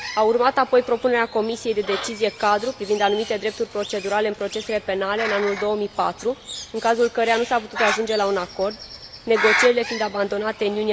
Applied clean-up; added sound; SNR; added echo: none; Bird; 9 dB; none.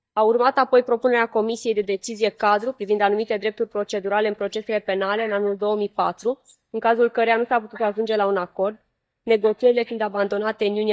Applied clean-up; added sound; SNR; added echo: neural mask model DeepFilterNet 3.